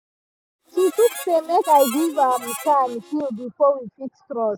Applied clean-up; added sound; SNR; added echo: none; Harmonica; 13 dB; none.